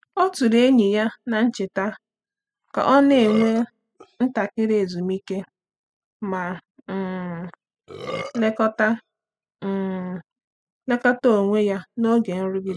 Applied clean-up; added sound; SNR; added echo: classical method spectral subtraction.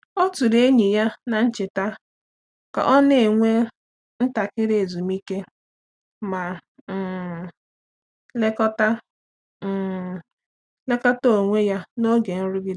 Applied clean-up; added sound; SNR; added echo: none; none; none; none.